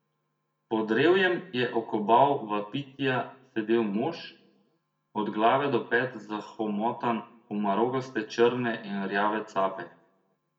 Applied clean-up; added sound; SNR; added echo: none; none; none; reverberation time 0.5 s.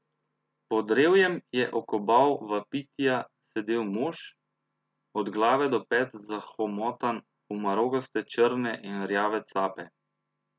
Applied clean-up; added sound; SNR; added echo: none; none; none; none.